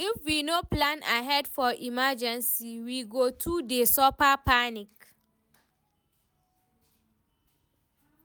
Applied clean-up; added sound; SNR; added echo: none; none; none; none.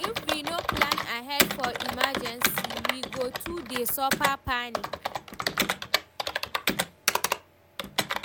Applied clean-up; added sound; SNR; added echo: none; Computer keyboard; -4 dB; none.